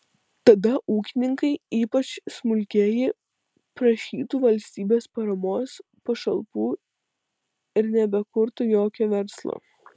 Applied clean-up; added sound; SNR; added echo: none; none; none; none.